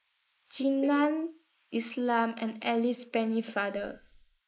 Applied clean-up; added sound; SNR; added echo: neural mask model Resemble Enhance denoiser.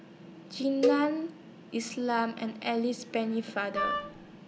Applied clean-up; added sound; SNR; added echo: none; Wind instrument, woodwind instrument + Cowbell; 2 dB; none.